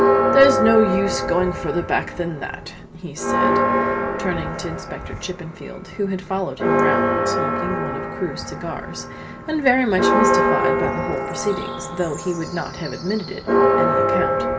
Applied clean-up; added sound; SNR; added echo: none; Church bell; -2 dB; reverberation time 0.2 s.